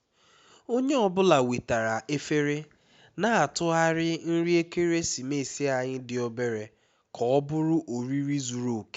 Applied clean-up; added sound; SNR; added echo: none; none; none; none.